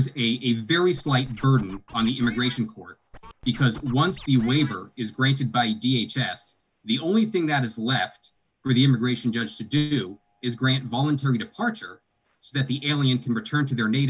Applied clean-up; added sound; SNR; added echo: none; Scratching (performance technique); 19 dB; none.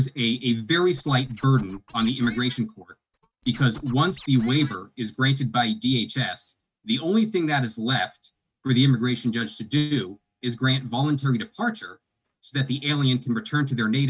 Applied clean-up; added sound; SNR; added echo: neural mask model RNNoise.